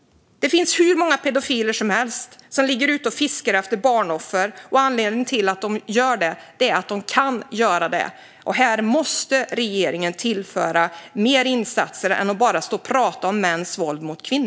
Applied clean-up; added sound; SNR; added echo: none; none; none; none.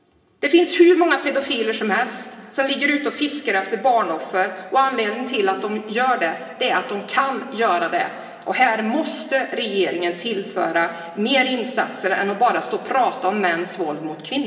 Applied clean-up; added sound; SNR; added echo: none; none; none; reverberation time 2.8 s.